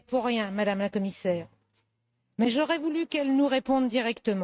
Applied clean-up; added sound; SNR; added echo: neural mask model RNNoise.